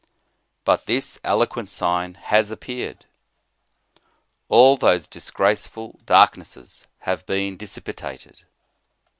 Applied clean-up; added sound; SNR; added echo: none; none; none; none.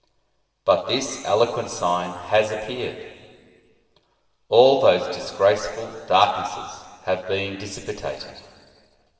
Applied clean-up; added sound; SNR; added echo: none; none; none; reverberation time 2.1 s.